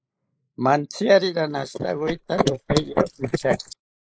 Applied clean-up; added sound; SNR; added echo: neural mask model Resemble Enhance denoiser.